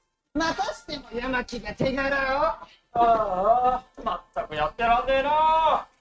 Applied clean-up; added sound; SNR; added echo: neural mask model RNNoise.